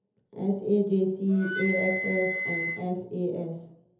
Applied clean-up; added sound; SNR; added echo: none; Wind instrument, woodwind instrument; 6 dB; reverberation time 0.7 s.